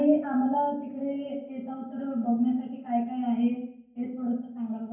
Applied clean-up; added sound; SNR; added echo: none; none; none; reverberation time 0.9 s.